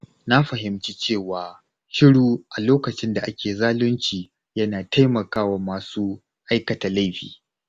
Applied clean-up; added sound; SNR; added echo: none; none; none; none.